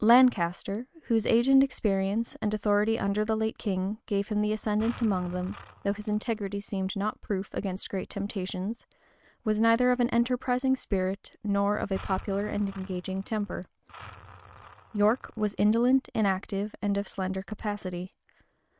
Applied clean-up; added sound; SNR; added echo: neural mask model RNNoise.